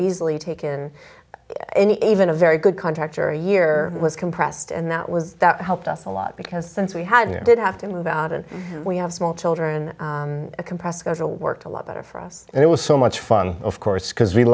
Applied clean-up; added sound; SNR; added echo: none; none; none; none.